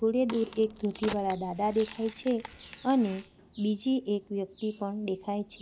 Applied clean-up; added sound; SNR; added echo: none; Crack; 16 dB; none.